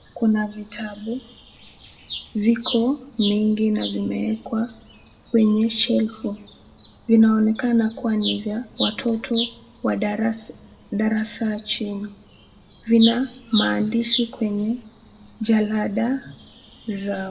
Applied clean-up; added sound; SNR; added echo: none; Bird vocalization, bird call, bird song; 13 dB; reverberation time 0.7 s.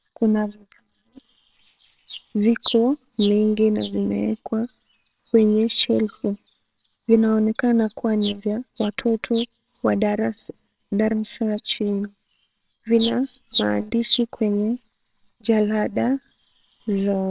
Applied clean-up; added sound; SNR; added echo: neural separator model SepFormer WHAMR!.